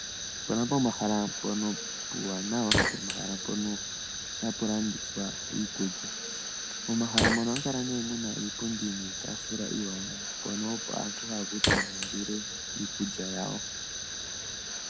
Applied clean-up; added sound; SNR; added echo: none; Fire; 0 dB; none.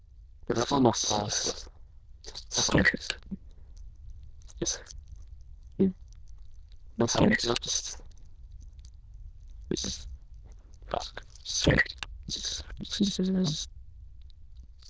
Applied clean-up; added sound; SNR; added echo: neural diffusion model UNIVERSE++.